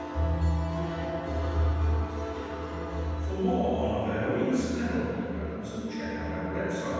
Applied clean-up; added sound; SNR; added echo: none; Wind instrument, woodwind instrument; 14 dB; reverberation time 2.1 s.